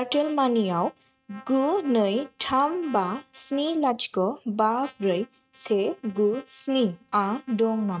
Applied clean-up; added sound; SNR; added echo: neural mask model RNNoise.